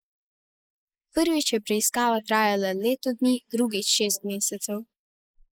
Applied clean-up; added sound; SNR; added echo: neural mask model Resemble Enhance denoiser.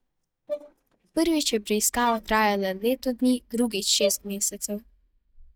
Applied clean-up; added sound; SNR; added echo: neural mask model DeepFilterNet 3.